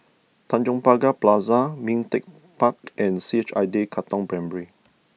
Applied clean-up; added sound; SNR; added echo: none; none; none; none.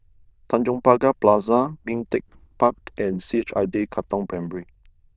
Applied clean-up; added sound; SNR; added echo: neural diffusion model UNIVERSE++.